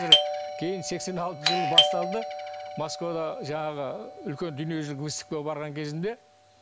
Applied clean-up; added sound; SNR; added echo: none; Doorbell; -4 dB; none.